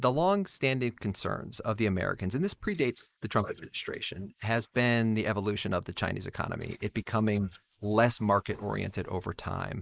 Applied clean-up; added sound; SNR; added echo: neural mask model Resemble Enhance denoiser.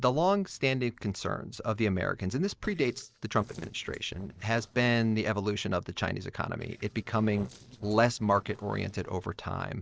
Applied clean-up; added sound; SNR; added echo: neural separator model SepFormer DNS4.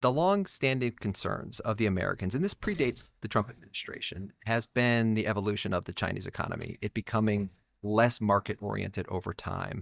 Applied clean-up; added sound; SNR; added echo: neural mask model DeepFilterNet 3.